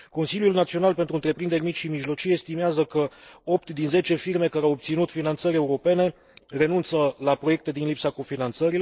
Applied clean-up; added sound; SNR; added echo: neural mask model Resemble Enhance denoiser.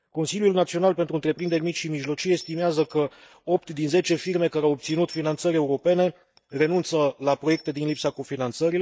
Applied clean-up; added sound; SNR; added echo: neural mask model DeepFilterNet 3.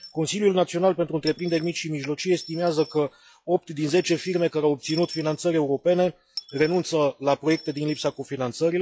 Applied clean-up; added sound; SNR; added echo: classical method log-MMSE.